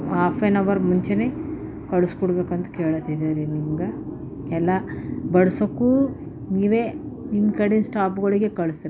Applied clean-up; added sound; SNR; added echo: none; none; none; none.